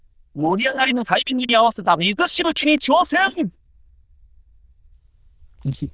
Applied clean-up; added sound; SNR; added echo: neural diffusion model UNIVERSE++.